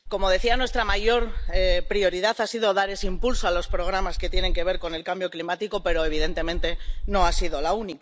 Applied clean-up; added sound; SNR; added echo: none; Meow; -1 dB; none.